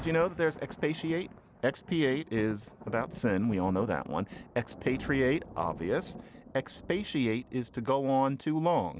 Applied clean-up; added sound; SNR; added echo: none; Thunder; 16 dB; none.